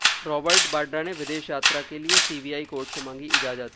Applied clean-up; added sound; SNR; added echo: none; Camera; -4 dB; none.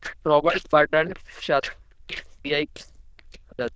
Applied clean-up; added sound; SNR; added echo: neural diffusion model UNIVERSE++.